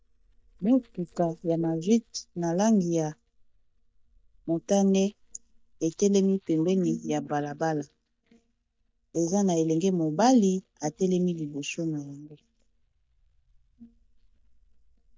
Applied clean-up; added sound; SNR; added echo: neural mask model DeepFilterNet 3.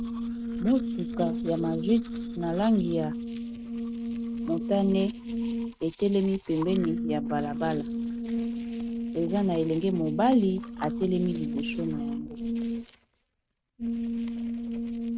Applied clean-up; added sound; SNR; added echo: neural mask model RNNoise.